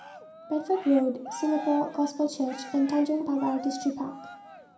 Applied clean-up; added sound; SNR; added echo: none; Cheering; 15 dB; reverberation time 0.5 s.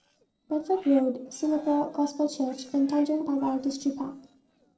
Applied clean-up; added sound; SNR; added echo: neural separator model SepFormer DNS4.